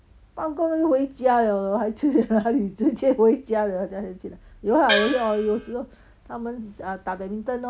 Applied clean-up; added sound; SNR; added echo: none; Gong; 3 dB; none.